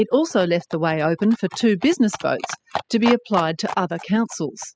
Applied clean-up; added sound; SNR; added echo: classical method spectral subtraction.